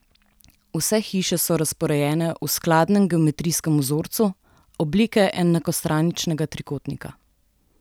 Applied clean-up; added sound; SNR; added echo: none; none; none; none.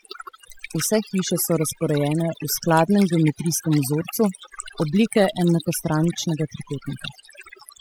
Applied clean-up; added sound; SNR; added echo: classical method spectral subtraction.